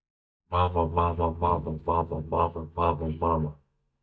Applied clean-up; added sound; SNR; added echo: neural mask model DeepFilterNet 3.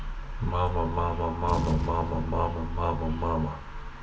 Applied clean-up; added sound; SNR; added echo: none; Boom; 7 dB; none.